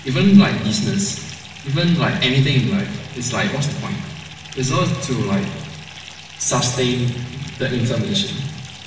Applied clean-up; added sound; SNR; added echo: none; Fill (with liquid) / Bathtub (filling or washing); 18 dB; reverberation time 0.9 s.